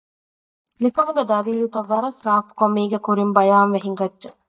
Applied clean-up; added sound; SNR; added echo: neural mask model DeepFilterNet 3.